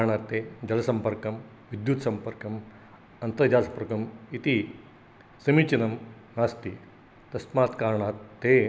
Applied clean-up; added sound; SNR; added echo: none; none; none; none.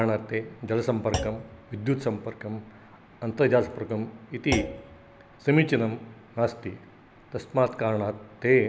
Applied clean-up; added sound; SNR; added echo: none; Thump, thud; 11 dB; none.